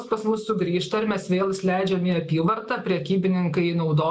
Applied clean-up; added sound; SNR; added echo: none; none; none; none.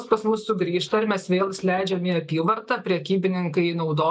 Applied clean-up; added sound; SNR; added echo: neural mask model DeepFilterNet 3.